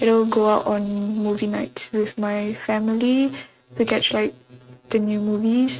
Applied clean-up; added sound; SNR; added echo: neural mask model RNNoise.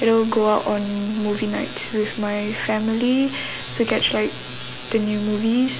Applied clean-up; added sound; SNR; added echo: none; Chewing, mastication; 20 dB; none.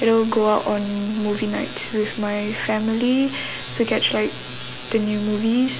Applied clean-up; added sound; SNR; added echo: none; none; none; none.